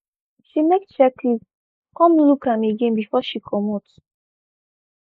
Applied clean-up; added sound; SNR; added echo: neural mask model Resemble Enhance denoiser.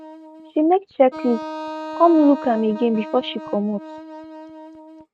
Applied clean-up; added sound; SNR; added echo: neural mask model RNNoise.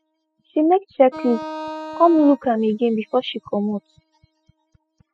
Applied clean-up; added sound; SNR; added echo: classical method spectral subtraction.